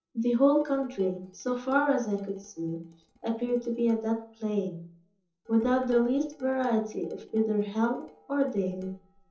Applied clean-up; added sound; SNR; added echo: neural separator model SepFormer DNS4.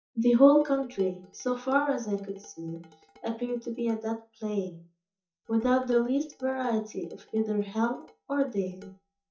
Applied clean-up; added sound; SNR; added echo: neural mask model DeepFilterNet 3.